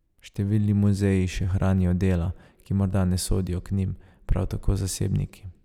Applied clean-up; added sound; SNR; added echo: none; none; none; none.